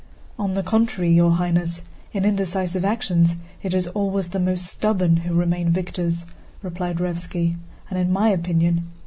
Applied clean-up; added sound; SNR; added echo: none; none; none; none.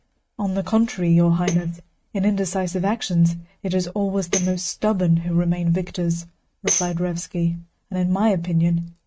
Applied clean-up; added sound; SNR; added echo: neural mask model RNNoise.